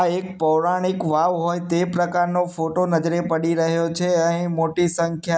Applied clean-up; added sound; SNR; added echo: none; none; none; none.